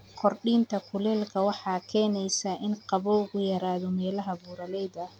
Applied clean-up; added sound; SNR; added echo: none; none; none; none.